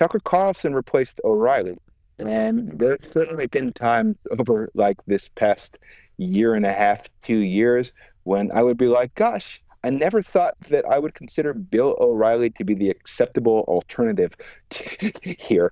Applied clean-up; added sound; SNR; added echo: neural diffusion model UNIVERSE++.